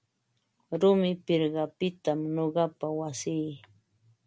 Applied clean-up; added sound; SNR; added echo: none; none; none; none.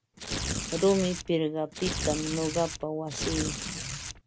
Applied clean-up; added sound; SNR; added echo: none; Tearing; 4 dB; none.